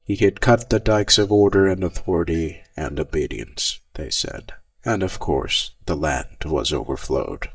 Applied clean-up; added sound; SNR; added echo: neural mask model DeepFilterNet 3.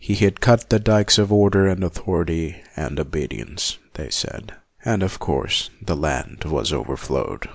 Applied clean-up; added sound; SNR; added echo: none; none; none; none.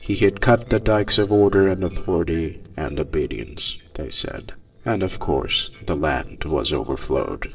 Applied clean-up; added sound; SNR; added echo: neural separator model SepFormer DNS4.